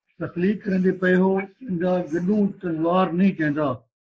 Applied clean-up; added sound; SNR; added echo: neural mask model Resemble Enhance denoiser.